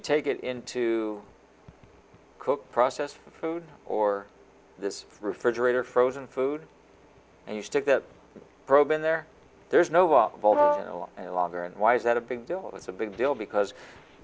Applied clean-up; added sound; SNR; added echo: none; Brass instrument; -1 dB; none.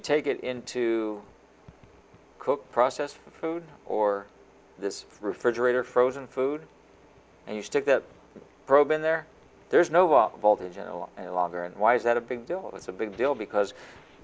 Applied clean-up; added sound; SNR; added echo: none; none; none; none.